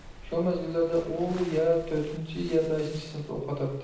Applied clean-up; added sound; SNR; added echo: none; Waves, surf; 16 dB; reverberation time 0.8 s.